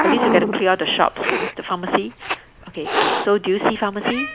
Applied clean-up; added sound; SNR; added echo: none; Hiss; 3 dB; none.